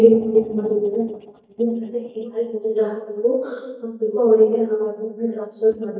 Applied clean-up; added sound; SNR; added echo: neural mask model DeepFilterNet 3.